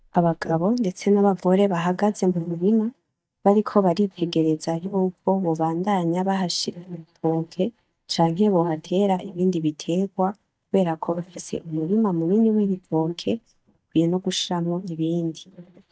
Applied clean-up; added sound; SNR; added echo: neural mask model DeepFilterNet 3.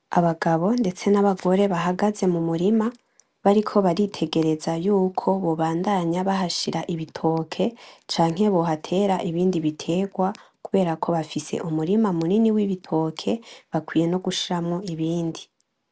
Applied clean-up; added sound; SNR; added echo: none; none; none; none.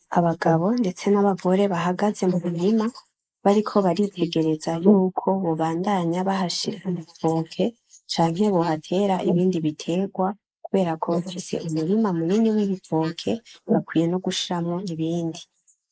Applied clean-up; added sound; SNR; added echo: neural mask model Resemble Enhance denoiser.